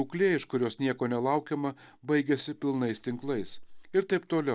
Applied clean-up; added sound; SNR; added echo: none; Chewing, mastication; 19 dB; none.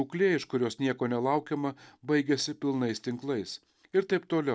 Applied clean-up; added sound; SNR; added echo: none; none; none; none.